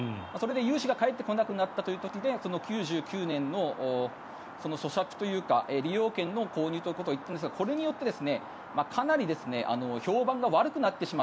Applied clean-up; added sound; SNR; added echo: none; none; none; none.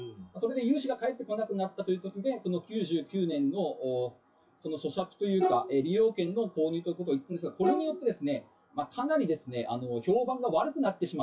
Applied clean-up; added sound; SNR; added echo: classical method WPE with log-MMSE.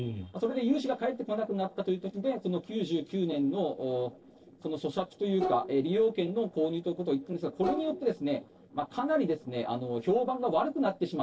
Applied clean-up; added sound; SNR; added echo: neural separator model SepFormer DNS4.